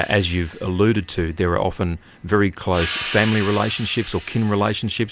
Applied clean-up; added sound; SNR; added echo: none; Cymbal; 14 dB; none.